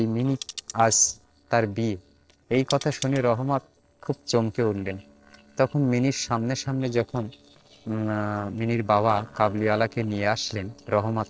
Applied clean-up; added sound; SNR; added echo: neural separator model SepFormer DNS4.